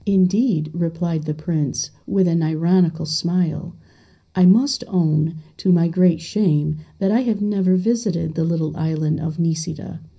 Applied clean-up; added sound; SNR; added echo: none; none; none; reverberation time 0.4 s.